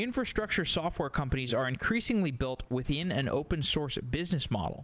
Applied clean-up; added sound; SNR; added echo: neural mask model Resemble Enhance denoiser.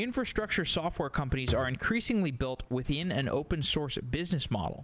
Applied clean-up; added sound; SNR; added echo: none; Drawer open or close; 15 dB; none.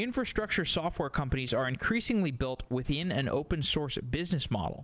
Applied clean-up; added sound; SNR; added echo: neural separator model SepFormer DNS4.